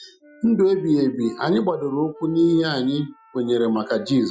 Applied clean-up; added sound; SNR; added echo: classical method Wiener filter.